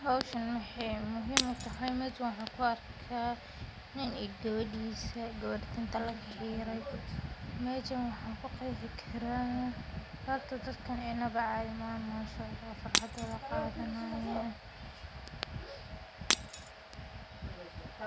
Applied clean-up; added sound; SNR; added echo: none; Shatter; -3 dB; none.